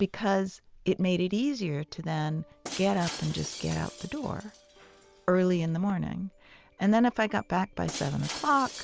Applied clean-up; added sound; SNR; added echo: none; Shatter; 16 dB; none.